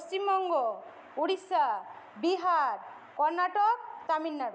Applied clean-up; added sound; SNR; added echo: none; none; none; none.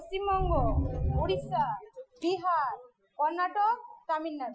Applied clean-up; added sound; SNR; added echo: classical method Wiener filter.